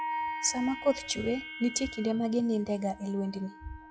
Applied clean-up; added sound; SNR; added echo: classical method log-MMSE.